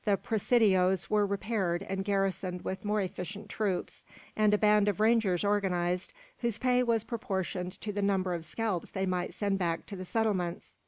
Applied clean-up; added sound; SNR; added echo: none; none; none; none.